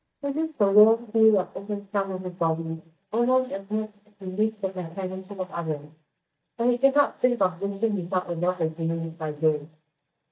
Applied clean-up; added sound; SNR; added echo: neural mask model DeepFilterNet 3.